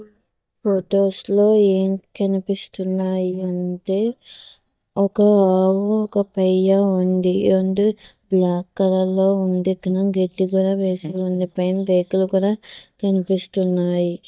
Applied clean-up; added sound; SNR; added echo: neural mask model DeepFilterNet 3.